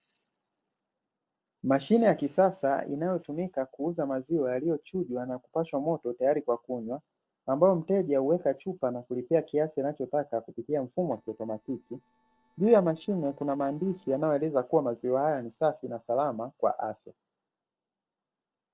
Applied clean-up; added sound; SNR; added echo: neural separator model SepFormer DNS4.